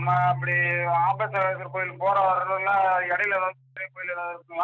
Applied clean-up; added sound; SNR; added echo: none; Keyboard (musical); 13 dB; none.